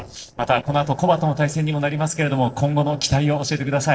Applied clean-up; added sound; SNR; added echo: neural separator model SepFormer DNS4.